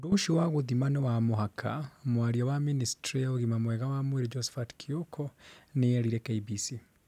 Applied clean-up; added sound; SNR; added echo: none; none; none; none.